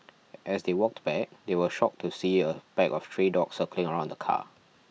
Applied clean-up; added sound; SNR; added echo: none; none; none; none.